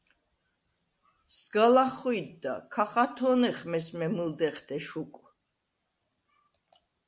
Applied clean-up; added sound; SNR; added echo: none; none; none; none.